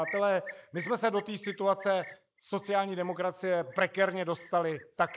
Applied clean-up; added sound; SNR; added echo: neural mask model Resemble Enhance denoiser.